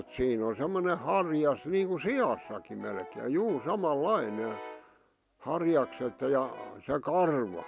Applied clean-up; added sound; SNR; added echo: none; Brass instrument; 18 dB; none.